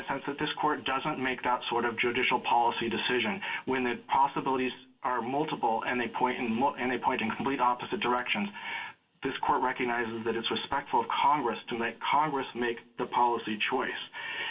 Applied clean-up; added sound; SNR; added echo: none; none; none; reverberation time 0.2 s.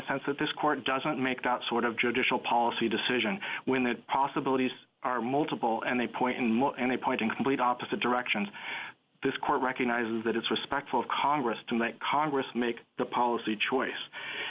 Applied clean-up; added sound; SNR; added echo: none; none; none; none.